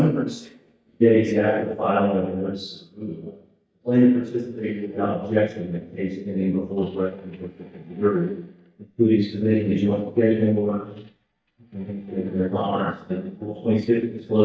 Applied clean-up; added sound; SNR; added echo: neural mask model DeepFilterNet 3.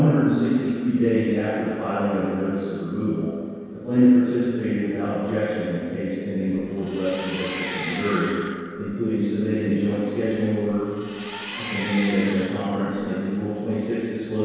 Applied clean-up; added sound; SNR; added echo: none; Engine; 10 dB; reverberation time 2.0 s.